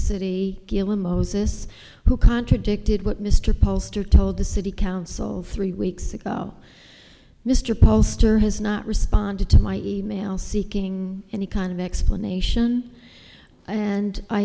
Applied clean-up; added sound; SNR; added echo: none; none; none; none.